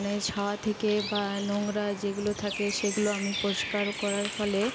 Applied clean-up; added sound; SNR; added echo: none; Bird; 8 dB; none.